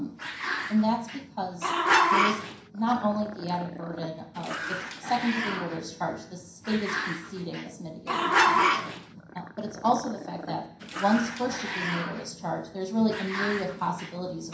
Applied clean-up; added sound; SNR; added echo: none; Growling; 0 dB; reverberation time 0.5 s.